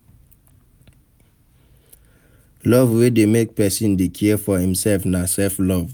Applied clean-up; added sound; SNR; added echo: none; none; none; none.